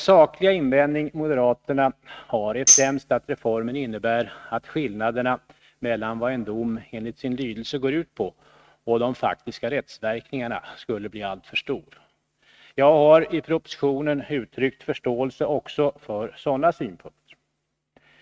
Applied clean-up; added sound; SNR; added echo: neural mask model RNNoise.